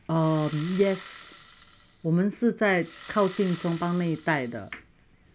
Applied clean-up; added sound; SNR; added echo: none; Engine starting; 17 dB; none.